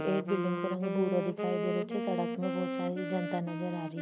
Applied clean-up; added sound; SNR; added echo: none; Wind instrument, woodwind instrument; 2 dB; none.